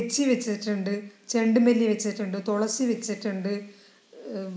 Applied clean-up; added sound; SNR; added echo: none; none; none; none.